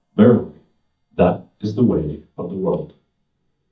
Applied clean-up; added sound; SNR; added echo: neural mask model DeepFilterNet 3.